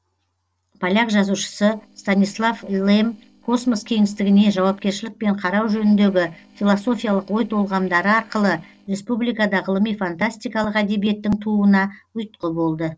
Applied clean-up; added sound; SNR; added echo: neural separator model SepFormer DNS4.